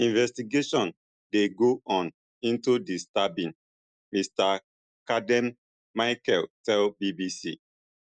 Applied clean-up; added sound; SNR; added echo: none; none; none; none.